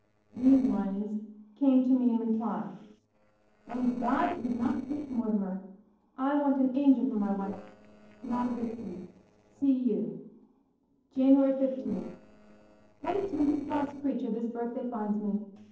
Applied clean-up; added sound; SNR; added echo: neural separator model SepFormer DNS4.